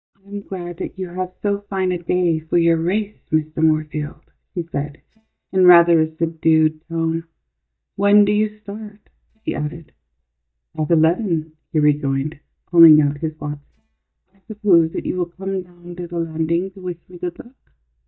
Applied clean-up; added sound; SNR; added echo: neural mask model DeepFilterNet 3.